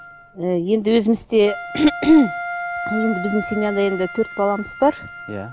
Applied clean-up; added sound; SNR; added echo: none; Wind instrument, woodwind instrument; 11 dB; none.